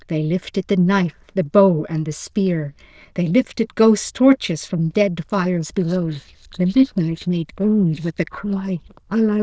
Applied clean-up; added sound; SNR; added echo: neural diffusion model UNIVERSE++.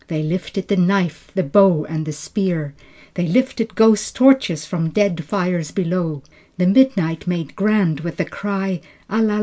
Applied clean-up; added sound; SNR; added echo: none; none; none; none.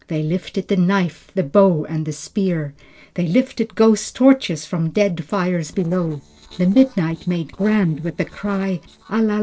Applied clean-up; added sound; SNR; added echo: neural separator model SepFormer DNS4.